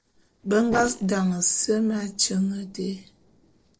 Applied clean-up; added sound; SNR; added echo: neural separator model SepFormer DNS4.